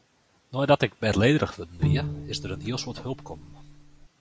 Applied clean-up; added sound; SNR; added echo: none; Bowed string instrument; 4 dB; none.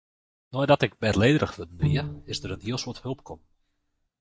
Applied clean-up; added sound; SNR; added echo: neural mask model DeepFilterNet 3.